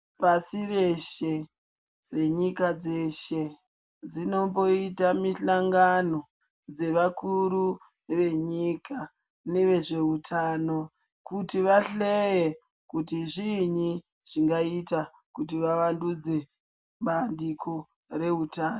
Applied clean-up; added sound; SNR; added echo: none; none; none; none.